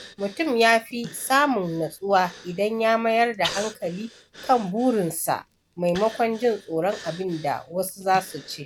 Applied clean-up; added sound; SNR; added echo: none; Breathing; 17 dB; none.